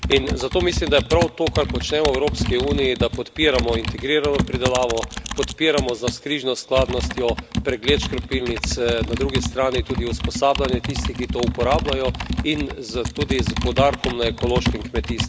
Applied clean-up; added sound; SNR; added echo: none; Computer keyboard; 3 dB; none.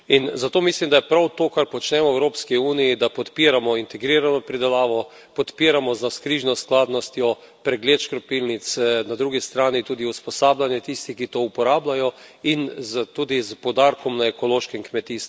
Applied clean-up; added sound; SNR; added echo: none; none; none; none.